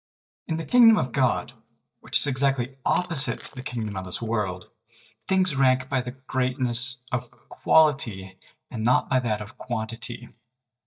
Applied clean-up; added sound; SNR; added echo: neural mask model DeepFilterNet 3.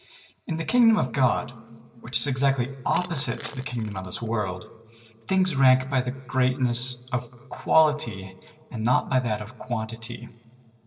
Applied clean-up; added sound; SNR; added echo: none; Crushing; 17 dB; reverberation time 2.4 s.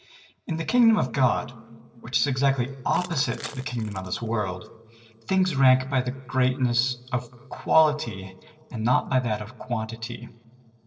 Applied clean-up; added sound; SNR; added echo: neural separator model SepFormer DNS4.